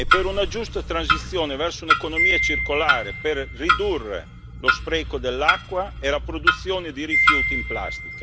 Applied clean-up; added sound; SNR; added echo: none; Wind chime + Clock; -3 dB; none.